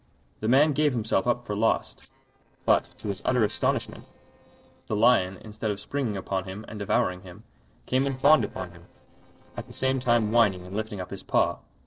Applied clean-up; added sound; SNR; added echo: neural separator model SepFormer DNS4.